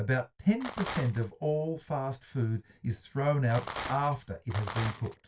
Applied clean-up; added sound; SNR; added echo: none; Rattle; 9 dB; reverberation time 0.2 s.